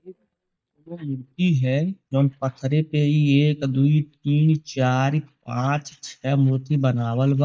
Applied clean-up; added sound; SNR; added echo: neural mask model DeepFilterNet 3.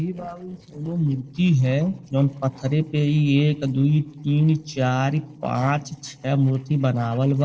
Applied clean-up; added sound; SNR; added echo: neural separator model SepFormer DNS4.